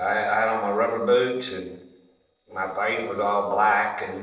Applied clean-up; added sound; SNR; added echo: neural separator model SepFormer DNS4.